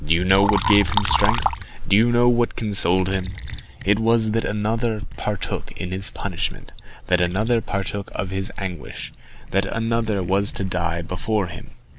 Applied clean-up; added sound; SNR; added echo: none; Liquid; 9 dB; none.